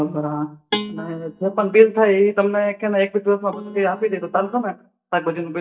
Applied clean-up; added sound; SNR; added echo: neural mask model DeepFilterNet 3.